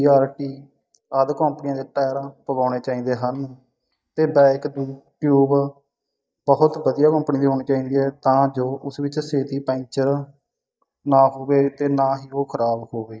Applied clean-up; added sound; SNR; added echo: neural mask model DeepFilterNet 3.